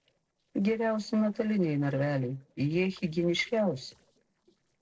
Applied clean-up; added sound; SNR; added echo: neural separator model SepFormer DNS4.